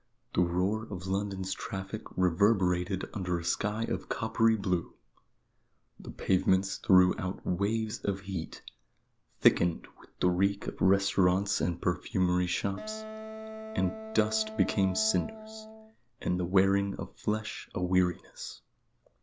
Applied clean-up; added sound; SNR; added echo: none; Wind instrument, woodwind instrument; 12 dB; none.